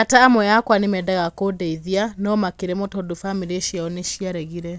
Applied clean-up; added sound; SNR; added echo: none; none; none; none.